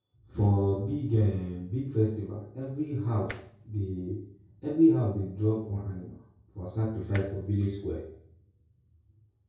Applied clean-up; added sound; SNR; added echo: none; Tap; 16 dB; reverberation time 0.6 s.